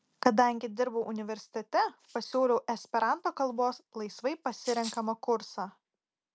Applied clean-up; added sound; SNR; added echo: none; Rattle (instrument); 12 dB; none.